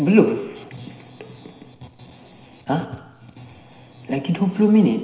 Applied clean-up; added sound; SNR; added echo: none; none; none; reverberation time 0.9 s.